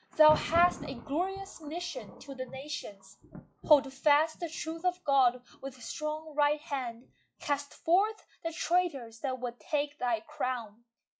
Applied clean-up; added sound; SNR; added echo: classical method log-MMSE.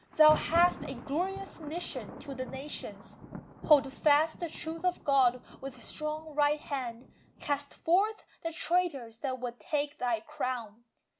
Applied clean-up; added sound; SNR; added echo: none; Thunder; 16 dB; none.